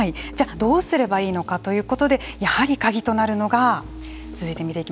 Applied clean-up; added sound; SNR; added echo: none; none; none; none.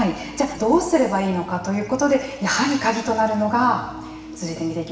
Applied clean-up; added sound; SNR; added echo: none; none; none; reverberation time 1.3 s.